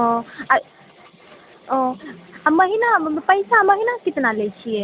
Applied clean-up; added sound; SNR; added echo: none; none; none; none.